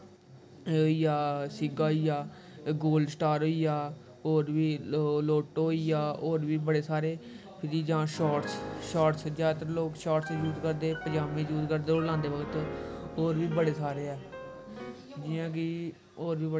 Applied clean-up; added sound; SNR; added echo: none; Piano; 15 dB; none.